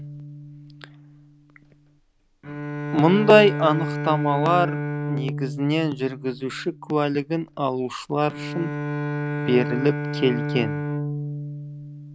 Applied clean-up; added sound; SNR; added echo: none; Bowed string instrument; 5 dB; none.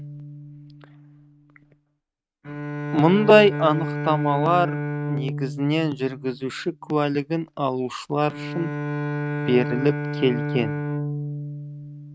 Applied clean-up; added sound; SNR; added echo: neural mask model RNNoise.